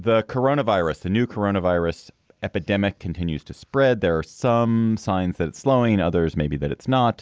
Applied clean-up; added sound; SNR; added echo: none; none; none; none.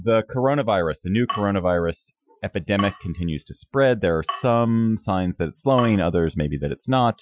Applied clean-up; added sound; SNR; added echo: classical method Wiener filter.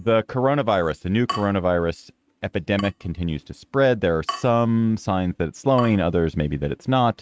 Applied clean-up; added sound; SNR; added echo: neural mask model RNNoise.